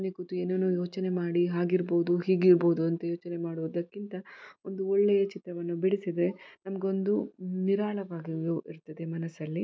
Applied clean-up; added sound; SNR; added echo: none; none; none; none.